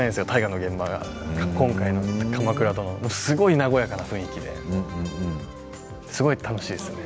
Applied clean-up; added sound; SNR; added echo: none; none; none; none.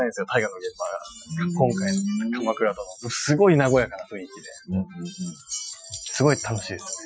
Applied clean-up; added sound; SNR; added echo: classical method Wiener filter.